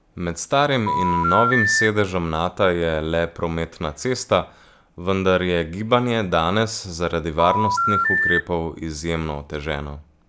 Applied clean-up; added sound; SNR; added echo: none; Telephone; -2 dB; none.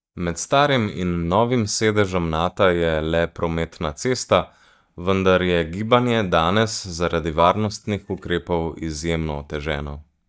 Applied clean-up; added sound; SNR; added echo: neural mask model DeepFilterNet 3.